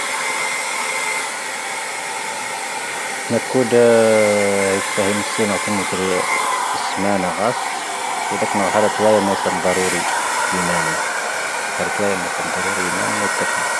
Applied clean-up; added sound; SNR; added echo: none; Domestic sounds, home sounds; 0 dB; none.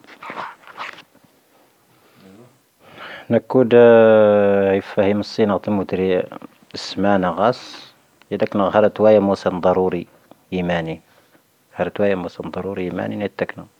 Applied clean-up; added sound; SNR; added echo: none; none; none; none.